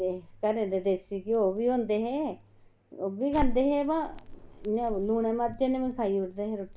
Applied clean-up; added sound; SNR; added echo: none; Crackle; 10 dB; none.